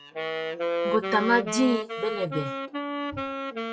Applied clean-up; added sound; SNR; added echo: classical method WPE with log-MMSE.